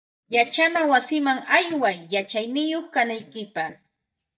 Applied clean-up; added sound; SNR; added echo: neural mask model DeepFilterNet 3.